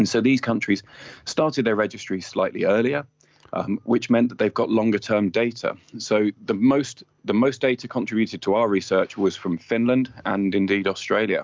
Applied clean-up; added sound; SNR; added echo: none; none; none; none.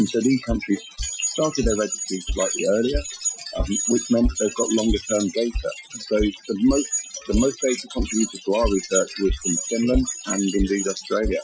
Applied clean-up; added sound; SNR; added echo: classical method Wiener filter.